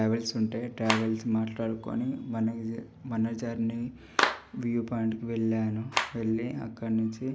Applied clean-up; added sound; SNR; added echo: none; Clapping; 7 dB; none.